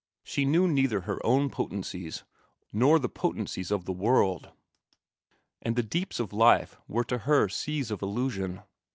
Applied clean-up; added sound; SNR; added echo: none; none; none; none.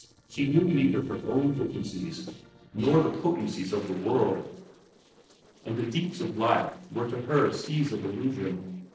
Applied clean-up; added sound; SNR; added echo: neural separator model SepFormer DNS4.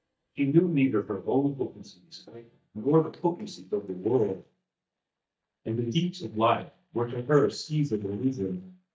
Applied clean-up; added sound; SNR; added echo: neural mask model DeepFilterNet 3.